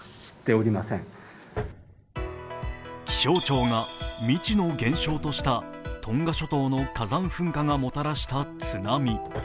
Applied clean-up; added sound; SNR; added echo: none; Drawer open or close; 18 dB; none.